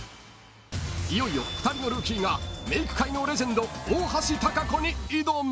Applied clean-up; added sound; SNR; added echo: none; none; none; none.